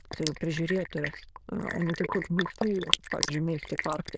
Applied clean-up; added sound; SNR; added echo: neural diffusion model UNIVERSE++.